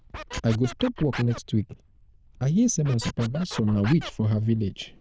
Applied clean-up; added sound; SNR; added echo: neural diffusion model UNIVERSE++.